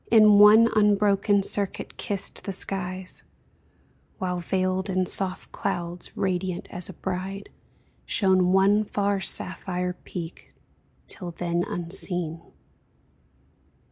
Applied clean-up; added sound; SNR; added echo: none; none; none; none.